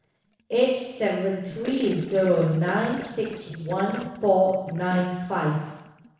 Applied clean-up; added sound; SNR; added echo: neural separator model SepFormer DNS4.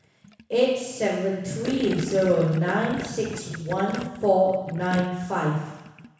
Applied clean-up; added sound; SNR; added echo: none; Gurgling; 14 dB; reverberation time 1.1 s.